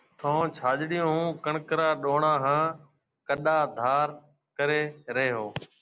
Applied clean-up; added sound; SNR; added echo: none; none; none; none.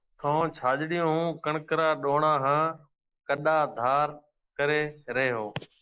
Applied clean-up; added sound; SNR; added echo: neural mask model Resemble Enhance denoiser.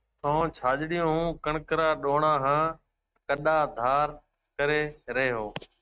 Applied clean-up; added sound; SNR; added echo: neural mask model RNNoise.